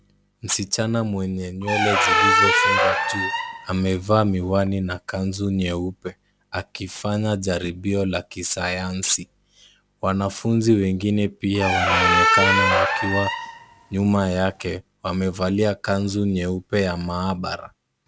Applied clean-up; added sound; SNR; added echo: none; Squeak; -3 dB; none.